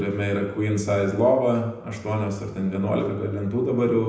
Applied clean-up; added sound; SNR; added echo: none; none; none; reverberation time 0.8 s.